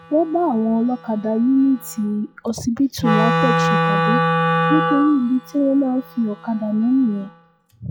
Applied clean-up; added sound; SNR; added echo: classical method log-MMSE.